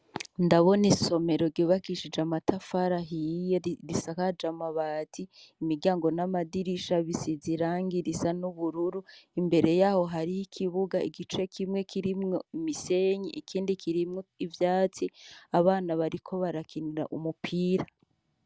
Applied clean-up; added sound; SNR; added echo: none; none; none; none.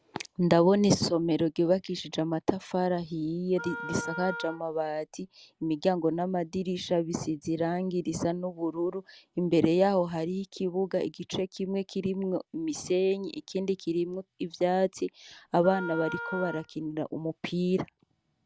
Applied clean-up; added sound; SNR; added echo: none; Wind instrument, woodwind instrument; 11 dB; none.